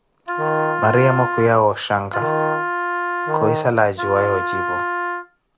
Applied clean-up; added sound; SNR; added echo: none; Wind instrument, woodwind instrument + Brass instrument; 2 dB; none.